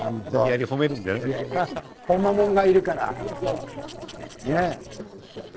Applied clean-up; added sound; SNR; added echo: neural separator model SepFormer DNS4.